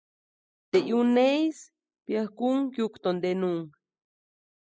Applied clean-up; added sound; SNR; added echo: classical method spectral subtraction.